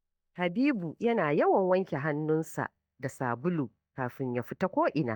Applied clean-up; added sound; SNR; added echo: neural mask model DeepFilterNet 3.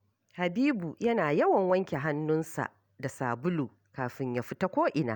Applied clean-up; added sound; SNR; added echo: none; none; none; none.